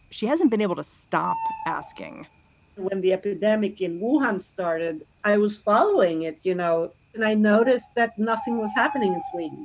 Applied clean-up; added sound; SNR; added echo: none; Bird; 14 dB; none.